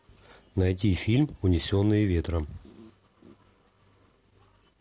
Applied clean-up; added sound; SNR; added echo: none; none; none; none.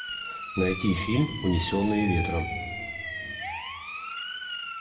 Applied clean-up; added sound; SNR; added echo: none; Siren; 6 dB; reverberation time 1.3 s.